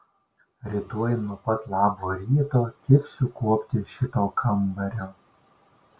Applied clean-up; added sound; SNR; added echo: none; none; none; none.